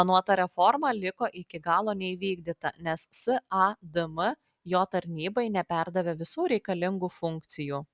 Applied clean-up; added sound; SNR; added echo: none; none; none; none.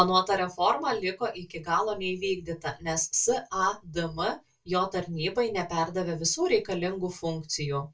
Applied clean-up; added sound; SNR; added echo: none; none; none; reverberation time 0.2 s.